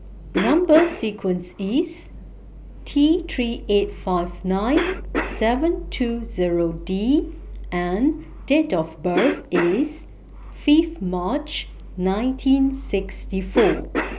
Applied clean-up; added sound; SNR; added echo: none; Cough; 11 dB; none.